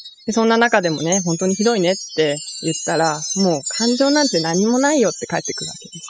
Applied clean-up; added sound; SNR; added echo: classical method spectral subtraction.